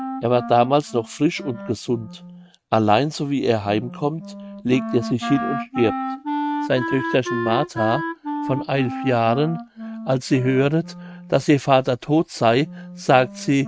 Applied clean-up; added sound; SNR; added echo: neural mask model RNNoise.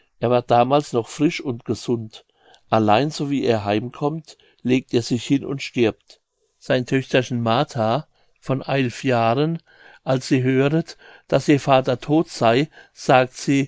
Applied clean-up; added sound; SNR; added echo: neural mask model Resemble Enhance denoiser.